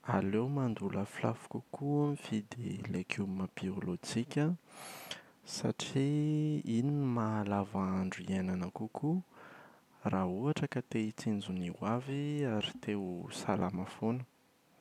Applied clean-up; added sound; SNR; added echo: none; none; none; none.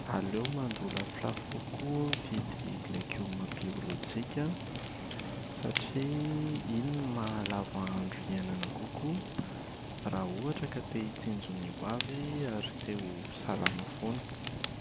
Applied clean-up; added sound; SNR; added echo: none; Fire; 1 dB; none.